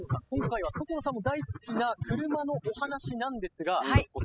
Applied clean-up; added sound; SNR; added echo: classical method spectral subtraction.